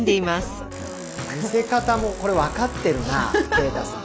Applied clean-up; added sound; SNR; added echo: none; Domestic sounds, home sounds; 15 dB; none.